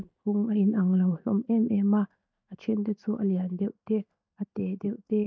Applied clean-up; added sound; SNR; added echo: neural mask model DeepFilterNet 3.